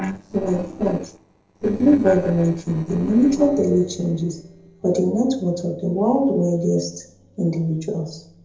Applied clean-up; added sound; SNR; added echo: neural separator model SepFormer DNS4.